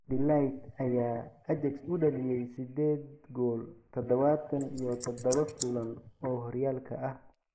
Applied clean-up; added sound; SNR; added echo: neural mask model Resemble Enhance denoiser.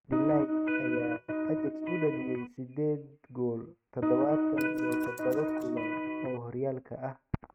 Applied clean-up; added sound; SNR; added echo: neural mask model RNNoise.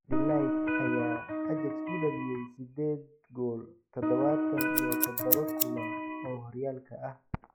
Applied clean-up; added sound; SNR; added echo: classical method log-MMSE.